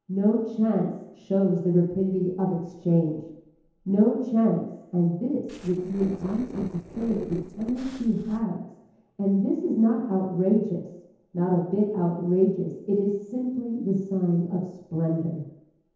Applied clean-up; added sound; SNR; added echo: neural separator model SepFormer DNS4.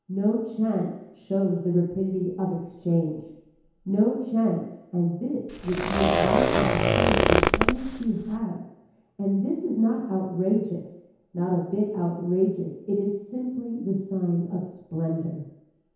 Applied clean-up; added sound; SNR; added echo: none; Zipper (clothing); -4 dB; reverberation time 1.0 s.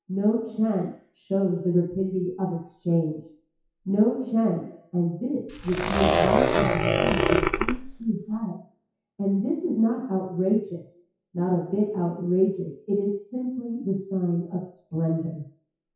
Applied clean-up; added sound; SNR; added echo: classical method WPE with log-MMSE.